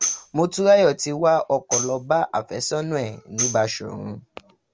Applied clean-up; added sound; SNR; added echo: none; Tambourine; 9 dB; none.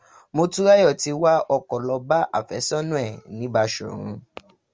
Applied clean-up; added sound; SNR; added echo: none; none; none; none.